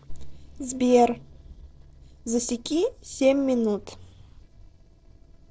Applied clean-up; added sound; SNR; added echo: neural separator model SepFormer DNS4.